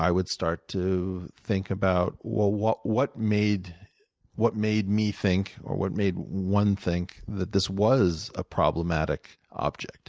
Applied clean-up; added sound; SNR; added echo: none; none; none; none.